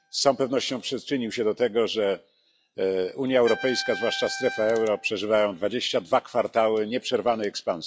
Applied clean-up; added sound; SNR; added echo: classical method log-MMSE.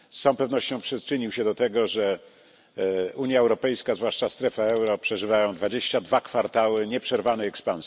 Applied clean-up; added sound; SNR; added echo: none; none; none; none.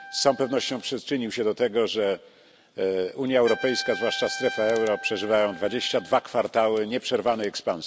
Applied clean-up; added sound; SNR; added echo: none; Trumpet; 15 dB; none.